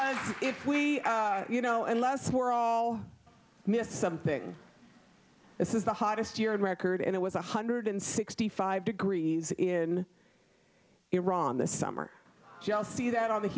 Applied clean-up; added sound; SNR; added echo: none; none; none; none.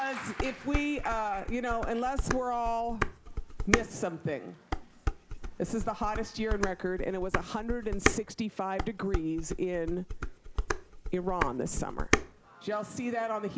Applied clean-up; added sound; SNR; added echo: none; Dishes, pots, and pans; 0 dB; none.